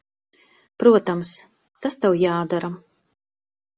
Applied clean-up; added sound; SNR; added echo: none; none; none; none.